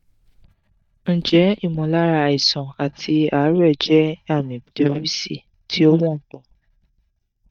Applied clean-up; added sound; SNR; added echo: neural mask model DeepFilterNet 3.